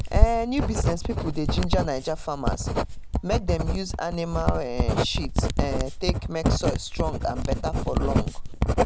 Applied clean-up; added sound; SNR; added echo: none; Writing; -5 dB; none.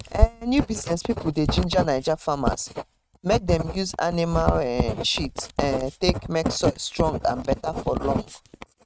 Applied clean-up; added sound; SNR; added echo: neural mask model RNNoise.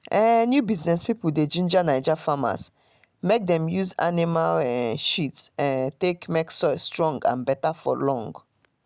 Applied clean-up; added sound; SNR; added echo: none; none; none; none.